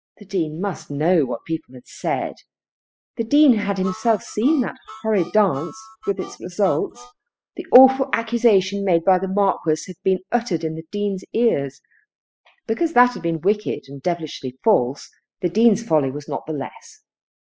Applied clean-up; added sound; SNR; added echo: classical method spectral subtraction.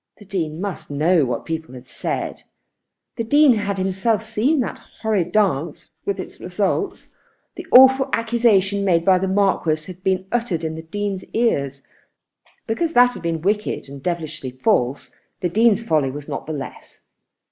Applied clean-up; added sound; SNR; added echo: neural mask model Resemble Enhance denoiser.